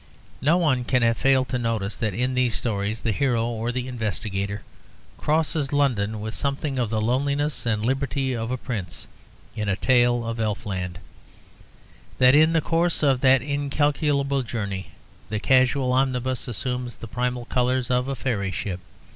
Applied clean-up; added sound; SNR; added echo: none; none; none; none.